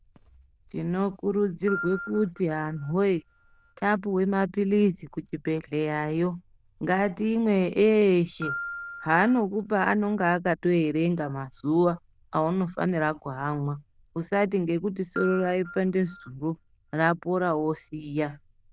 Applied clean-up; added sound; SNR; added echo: neural diffusion model UNIVERSE++.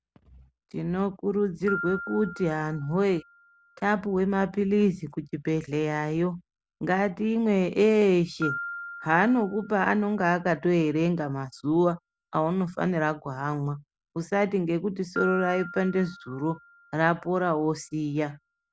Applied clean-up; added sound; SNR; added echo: none; Piano; 16 dB; none.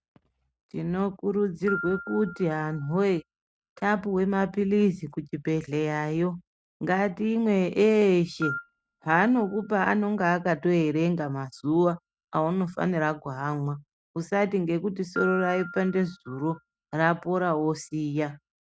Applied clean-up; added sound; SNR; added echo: neural mask model RNNoise.